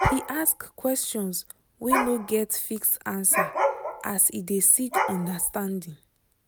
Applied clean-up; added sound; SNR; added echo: none; Dog; 4 dB; none.